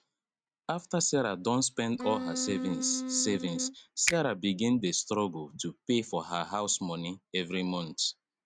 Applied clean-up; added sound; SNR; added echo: neural mask model RNNoise.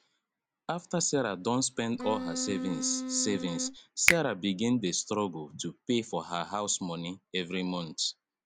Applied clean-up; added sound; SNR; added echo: none; Wind instrument, woodwind instrument + Finger snapping; 3 dB; none.